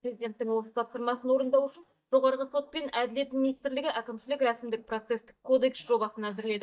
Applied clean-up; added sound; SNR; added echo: neural mask model DeepFilterNet 3.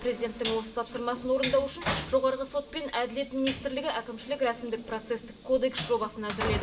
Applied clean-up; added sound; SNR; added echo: none; Train; 7 dB; reverberation time 0.6 s.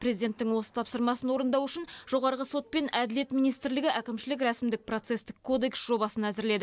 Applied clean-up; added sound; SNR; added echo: none; none; none; none.